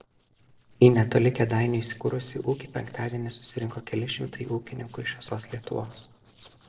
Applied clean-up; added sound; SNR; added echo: neural separator model SepFormer DNS4.